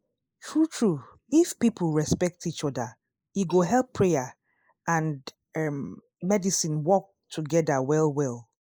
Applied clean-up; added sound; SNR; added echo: neural mask model Resemble Enhance denoiser.